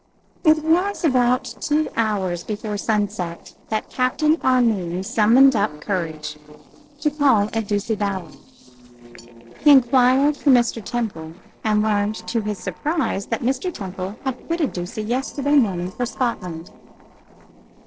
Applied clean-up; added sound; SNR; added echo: neural separator model SepFormer DNS4.